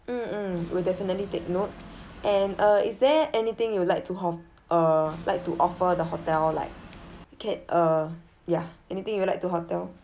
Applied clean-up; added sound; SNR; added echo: none; Boat, Water vehicle; 17 dB; none.